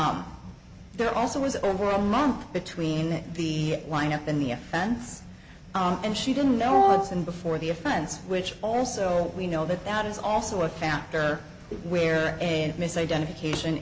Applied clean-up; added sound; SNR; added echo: none; Wind instrument, woodwind instrument; -4 dB; none.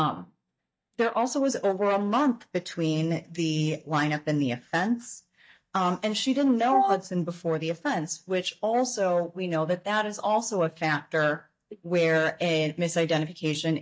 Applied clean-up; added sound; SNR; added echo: neural mask model DeepFilterNet 3.